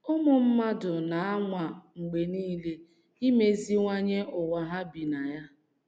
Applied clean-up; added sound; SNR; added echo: none; none; none; none.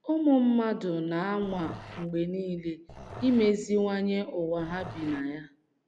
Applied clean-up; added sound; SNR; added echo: none; Growling; 16 dB; none.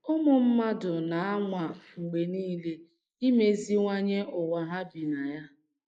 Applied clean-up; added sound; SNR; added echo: neural mask model Resemble Enhance denoiser.